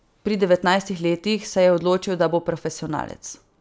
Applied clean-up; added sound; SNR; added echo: none; none; none; none.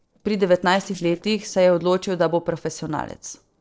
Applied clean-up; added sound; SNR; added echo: neural separator model SepFormer DNS4.